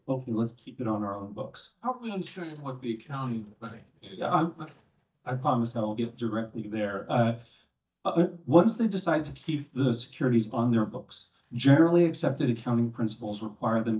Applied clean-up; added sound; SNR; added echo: neural mask model DeepFilterNet 3.